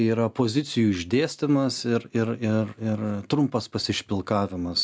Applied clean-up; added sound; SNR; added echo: none; none; none; none.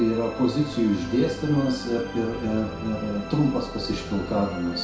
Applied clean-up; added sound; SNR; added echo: none; Musical instrument; 10 dB; reverberation time 0.6 s.